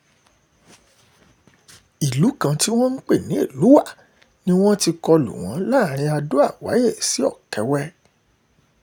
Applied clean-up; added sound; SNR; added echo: none; none; none; none.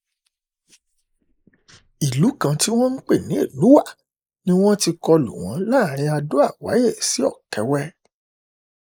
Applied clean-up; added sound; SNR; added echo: neural mask model Resemble Enhance denoiser.